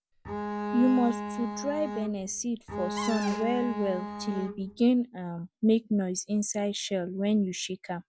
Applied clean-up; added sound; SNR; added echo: none; Bowed string instrument + Cupboard open or close; 6 dB; none.